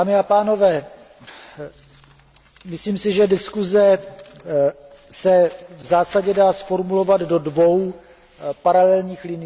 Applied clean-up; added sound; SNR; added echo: none; none; none; none.